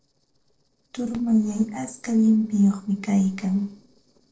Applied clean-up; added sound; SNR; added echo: neural separator model SepFormer DNS4.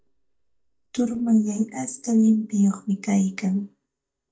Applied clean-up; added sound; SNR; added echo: neural mask model DeepFilterNet 3.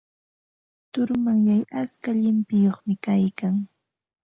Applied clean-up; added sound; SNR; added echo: none; none; none; none.